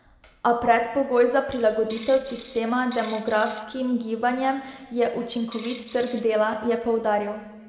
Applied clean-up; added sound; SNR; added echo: none; Coin (dropping); 17 dB; reverberation time 1.4 s.